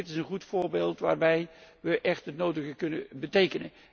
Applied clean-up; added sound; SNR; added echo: none; none; none; none.